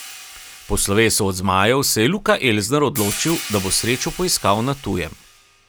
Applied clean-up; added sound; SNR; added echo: none; Hi-hat; 14 dB; none.